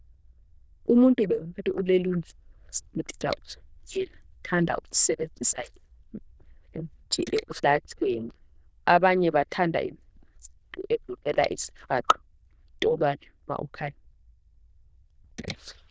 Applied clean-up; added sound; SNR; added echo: neural diffusion model UNIVERSE++.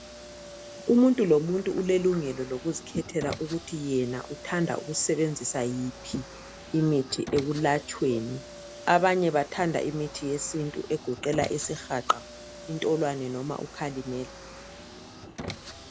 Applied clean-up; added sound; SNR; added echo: none; Car; 15 dB; none.